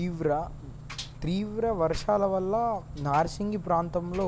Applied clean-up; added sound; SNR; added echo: none; Engine; 13 dB; none.